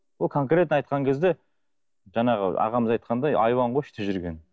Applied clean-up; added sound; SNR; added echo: none; none; none; none.